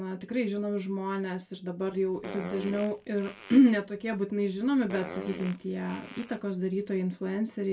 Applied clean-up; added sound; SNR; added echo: none; Fart; 14 dB; reverberation time 0.2 s.